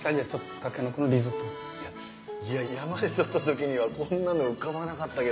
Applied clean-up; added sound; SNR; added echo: none; Acoustic guitar; 15 dB; none.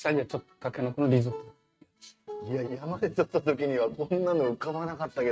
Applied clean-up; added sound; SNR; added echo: neural mask model RNNoise.